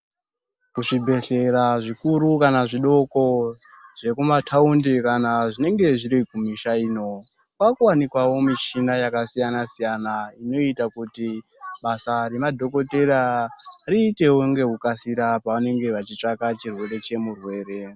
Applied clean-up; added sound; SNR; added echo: none; none; none; none.